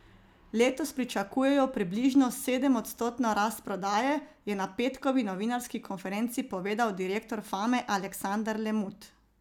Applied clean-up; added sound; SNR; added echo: none; none; none; none.